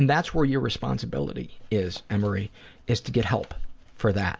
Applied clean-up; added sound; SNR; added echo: none; none; none; none.